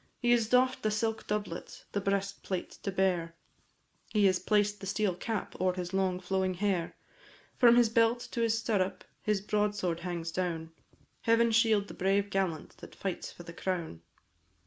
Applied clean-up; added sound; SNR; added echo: none; none; none; none.